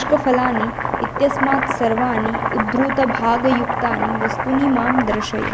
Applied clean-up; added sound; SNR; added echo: none; Domestic sounds, home sounds; 2 dB; none.